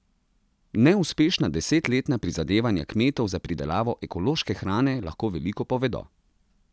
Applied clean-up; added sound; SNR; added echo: none; none; none; none.